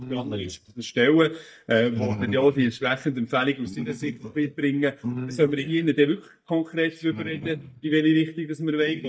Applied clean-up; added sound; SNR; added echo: neural mask model DeepFilterNet 3.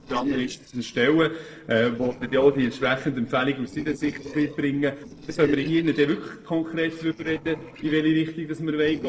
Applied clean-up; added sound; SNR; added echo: neural separator model SepFormer DNS4.